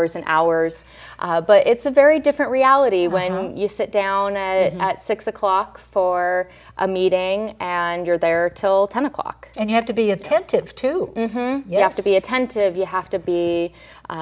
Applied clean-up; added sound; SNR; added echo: none; none; none; none.